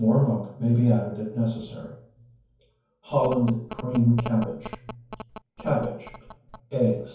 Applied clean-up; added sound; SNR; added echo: none; Telephone; 14 dB; reverberation time 0.6 s.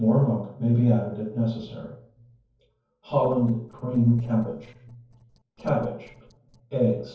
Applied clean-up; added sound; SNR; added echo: neural separator model SepFormer DNS4.